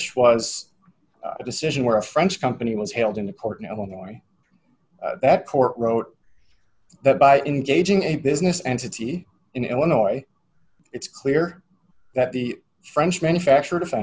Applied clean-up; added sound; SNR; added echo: none; none; none; none.